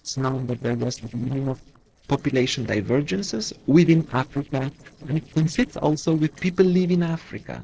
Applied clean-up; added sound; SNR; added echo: neural separator model SepFormer DNS4.